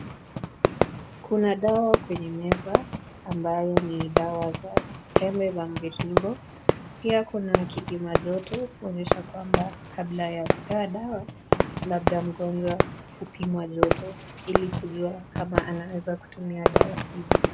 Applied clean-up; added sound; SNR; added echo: none; Fireworks; -2 dB; none.